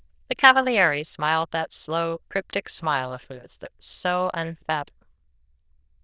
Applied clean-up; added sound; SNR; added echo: neural diffusion model UNIVERSE++.